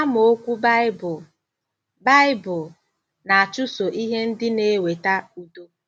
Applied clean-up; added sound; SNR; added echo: none; none; none; none.